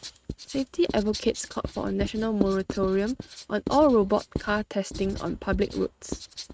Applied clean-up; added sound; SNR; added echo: neural mask model RNNoise.